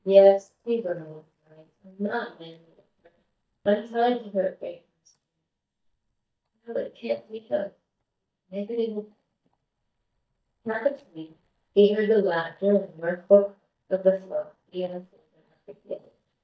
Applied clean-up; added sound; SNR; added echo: neural mask model DeepFilterNet 3.